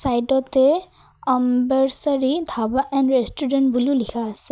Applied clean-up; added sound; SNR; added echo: none; none; none; none.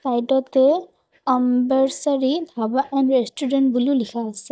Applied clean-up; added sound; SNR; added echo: neural mask model DeepFilterNet 3.